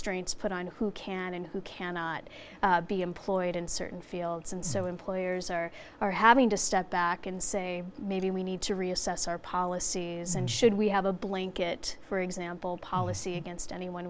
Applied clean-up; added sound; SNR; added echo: none; none; none; none.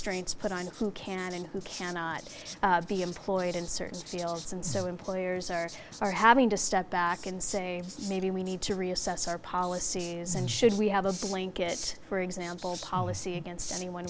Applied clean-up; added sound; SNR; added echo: none; Writing; 16 dB; none.